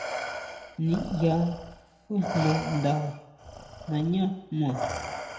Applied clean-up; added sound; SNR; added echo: none; Respiratory sounds; 7 dB; reverberation time 0.8 s.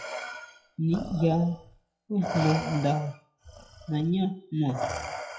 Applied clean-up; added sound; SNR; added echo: classical method WPE with log-MMSE.